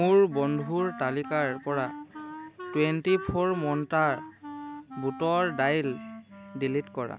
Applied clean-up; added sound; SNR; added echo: none; Wind instrument, woodwind instrument; 13 dB; none.